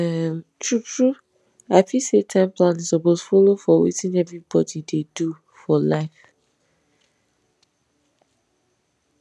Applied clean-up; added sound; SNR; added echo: none; none; none; none.